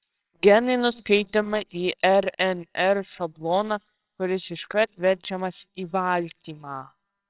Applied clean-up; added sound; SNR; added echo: neural separator model SepFormer WHAMR!.